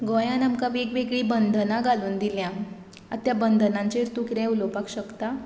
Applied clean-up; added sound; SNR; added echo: none; none; none; none.